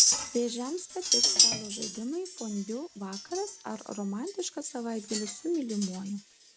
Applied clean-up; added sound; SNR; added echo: none; Chink, clink; -3 dB; none.